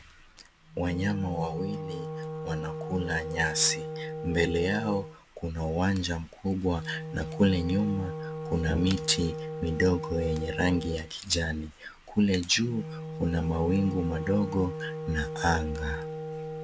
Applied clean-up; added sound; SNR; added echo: none; Wind instrument, woodwind instrument; 8 dB; none.